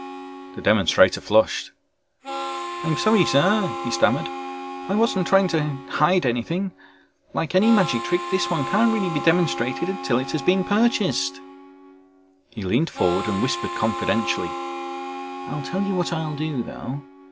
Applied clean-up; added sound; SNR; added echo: none; Harmonica; 9 dB; none.